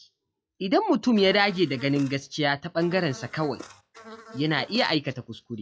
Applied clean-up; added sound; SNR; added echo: classical method log-MMSE.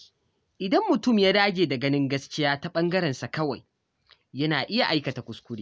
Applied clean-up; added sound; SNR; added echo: none; none; none; none.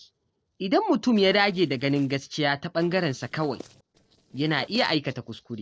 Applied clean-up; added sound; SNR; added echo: neural separator model SepFormer DNS4.